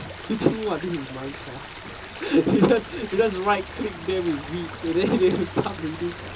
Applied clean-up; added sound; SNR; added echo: none; Stream; 12 dB; reverberation time 0.2 s.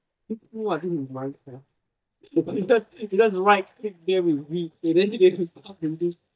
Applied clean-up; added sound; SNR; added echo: neural mask model DeepFilterNet 3.